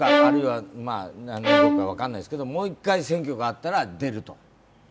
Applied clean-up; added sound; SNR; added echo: none; Bowed string instrument; -5 dB; none.